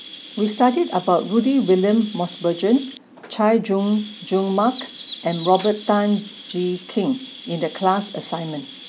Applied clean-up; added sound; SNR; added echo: none; Chirp, tweet; 18 dB; none.